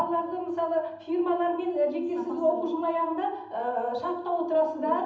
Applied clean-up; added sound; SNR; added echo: none; none; none; reverberation time 0.8 s.